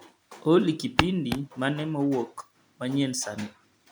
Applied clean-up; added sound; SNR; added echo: none; Walk, footsteps; 0 dB; none.